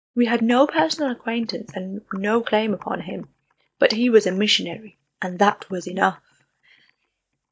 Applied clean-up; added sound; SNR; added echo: neural mask model DeepFilterNet 3.